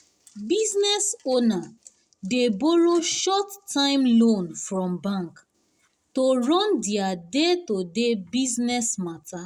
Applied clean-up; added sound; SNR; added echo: none; none; none; none.